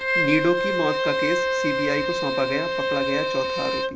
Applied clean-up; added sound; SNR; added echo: none; Bowed string instrument; -3 dB; reverberation time 0.3 s.